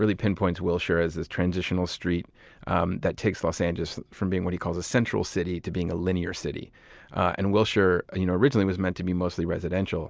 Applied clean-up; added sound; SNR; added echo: none; none; none; none.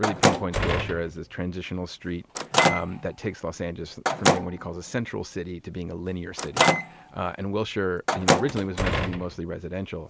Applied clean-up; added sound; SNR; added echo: none; Door + Microwave oven; -3 dB; none.